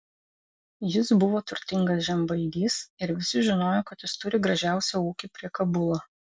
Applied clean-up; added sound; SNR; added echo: none; none; none; none.